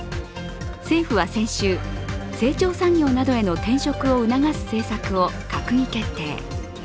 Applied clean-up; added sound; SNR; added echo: none; none; none; none.